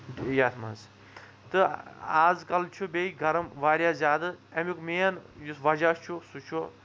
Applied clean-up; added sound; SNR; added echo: none; none; none; none.